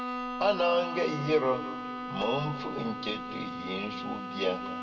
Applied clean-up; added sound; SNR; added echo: none; Bowed string instrument; 6 dB; reverberation time 1.7 s.